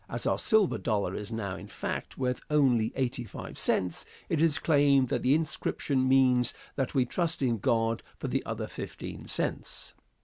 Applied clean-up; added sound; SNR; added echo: none; none; none; none.